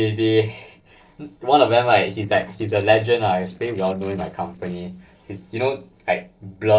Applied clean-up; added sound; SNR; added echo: neural separator model SepFormer DNS4.